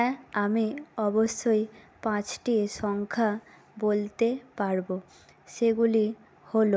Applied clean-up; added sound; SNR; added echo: none; none; none; none.